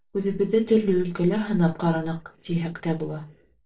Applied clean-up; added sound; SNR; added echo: neural separator model SepFormer DNS4.